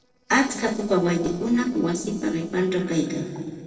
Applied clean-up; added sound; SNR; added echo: neural separator model SepFormer DNS4.